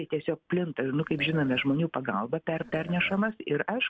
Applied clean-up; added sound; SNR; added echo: none; Burping, eructation; 17 dB; none.